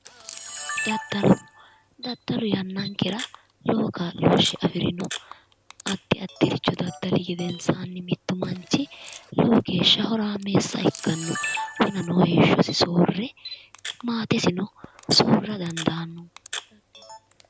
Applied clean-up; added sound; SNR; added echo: none; Camera; 14 dB; none.